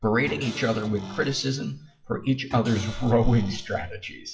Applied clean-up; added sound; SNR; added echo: classical method WPE with log-MMSE.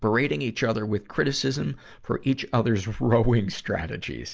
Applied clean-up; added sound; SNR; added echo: none; none; none; none.